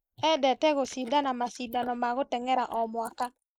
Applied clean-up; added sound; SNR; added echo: neural mask model Resemble Enhance denoiser.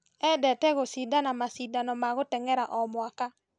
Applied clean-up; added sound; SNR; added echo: none; none; none; none.